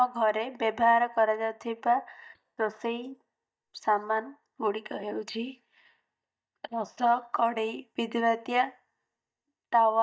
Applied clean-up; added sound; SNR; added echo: neural mask model DeepFilterNet 3.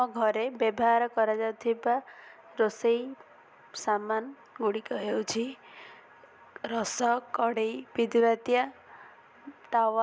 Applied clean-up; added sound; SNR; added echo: none; none; none; none.